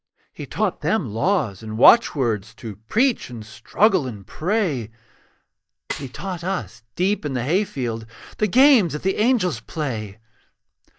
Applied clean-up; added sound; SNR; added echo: neural mask model DeepFilterNet 3.